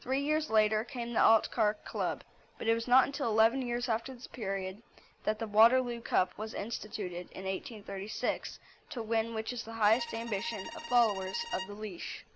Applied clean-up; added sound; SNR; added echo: none; Bowed string instrument; 12 dB; none.